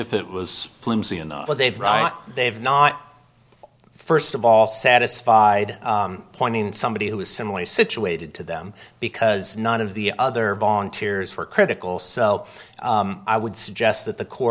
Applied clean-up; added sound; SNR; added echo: none; none; none; none.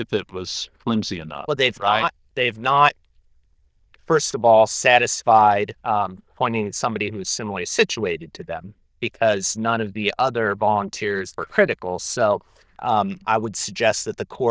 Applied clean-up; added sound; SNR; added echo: neural diffusion model UNIVERSE++.